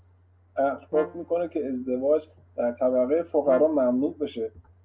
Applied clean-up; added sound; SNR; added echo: none; Brass instrument; 15 dB; none.